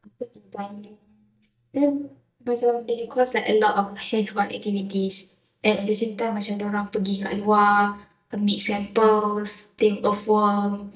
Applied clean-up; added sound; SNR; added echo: neural mask model DeepFilterNet 3.